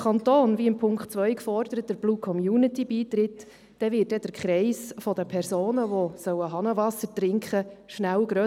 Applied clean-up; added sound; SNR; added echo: none; none; none; none.